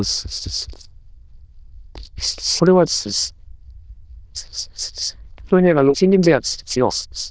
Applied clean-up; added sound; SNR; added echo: neural diffusion model UNIVERSE++.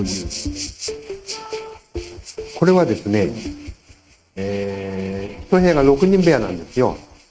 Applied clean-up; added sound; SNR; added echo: neural mask model RNNoise.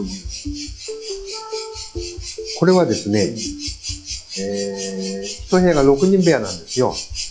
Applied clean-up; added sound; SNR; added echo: classical method log-MMSE.